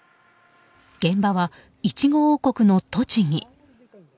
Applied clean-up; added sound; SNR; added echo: none; none; none; none.